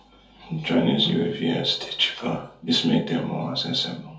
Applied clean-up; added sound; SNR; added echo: none; none; none; reverberation time 0.5 s.